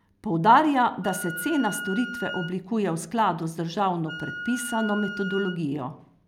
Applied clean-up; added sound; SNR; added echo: none; Wind instrument, woodwind instrument; 11 dB; none.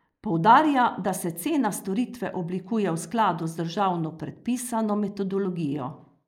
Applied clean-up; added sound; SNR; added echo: neural mask model Resemble Enhance denoiser.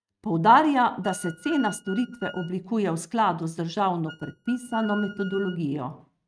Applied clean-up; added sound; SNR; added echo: neural mask model RNNoise.